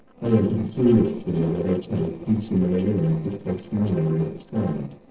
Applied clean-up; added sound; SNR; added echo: neural separator model SepFormer DNS4.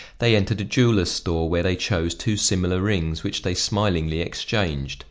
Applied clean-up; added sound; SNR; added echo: none; none; none; none.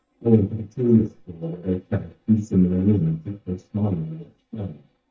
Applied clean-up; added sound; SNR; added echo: neural mask model DeepFilterNet 3.